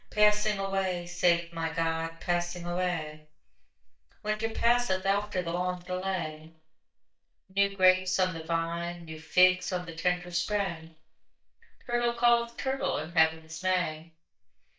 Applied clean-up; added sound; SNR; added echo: neural mask model DeepFilterNet 3.